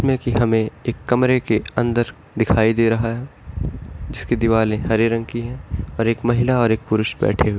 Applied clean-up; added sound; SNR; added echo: none; none; none; none.